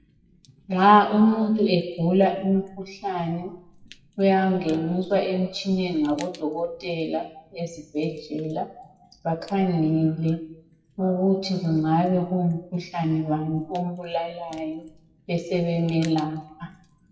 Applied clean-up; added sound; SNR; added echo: classical method WPE with log-MMSE.